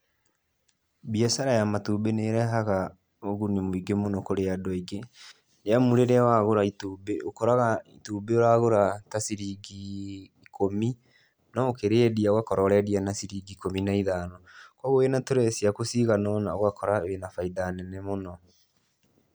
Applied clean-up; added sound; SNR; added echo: none; none; none; none.